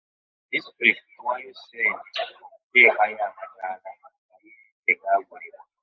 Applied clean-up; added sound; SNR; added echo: neural mask model Resemble Enhance denoiser.